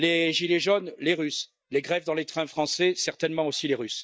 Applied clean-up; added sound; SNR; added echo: neural mask model DeepFilterNet 3.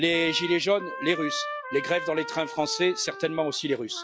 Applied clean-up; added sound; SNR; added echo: classical method log-MMSE.